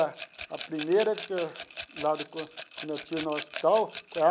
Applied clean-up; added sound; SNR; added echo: none; Rattle / Glass; 6 dB; none.